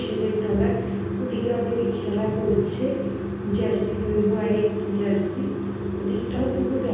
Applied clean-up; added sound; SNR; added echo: none; none; none; reverberation time 1.3 s.